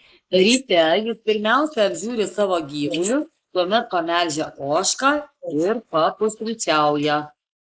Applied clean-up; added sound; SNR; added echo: neural mask model Resemble Enhance denoiser.